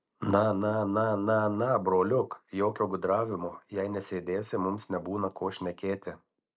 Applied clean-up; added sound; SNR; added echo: neural mask model Resemble Enhance denoiser.